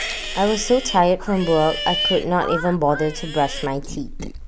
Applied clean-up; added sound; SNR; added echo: none; Livestock, farm animals, working animals + Shatter; 9 dB; none.